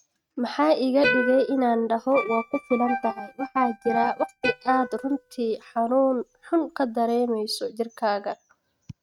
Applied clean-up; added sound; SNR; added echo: neural mask model RNNoise.